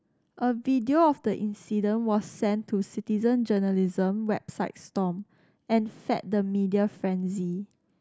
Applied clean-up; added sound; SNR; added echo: none; none; none; none.